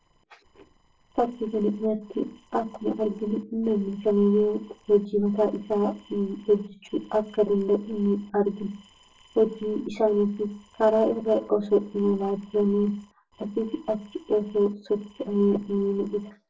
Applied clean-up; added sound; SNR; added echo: neural separator model SepFormer DNS4.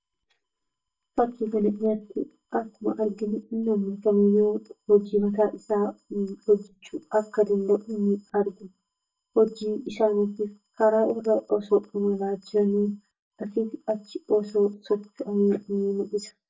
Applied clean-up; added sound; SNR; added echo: neural mask model DeepFilterNet 3.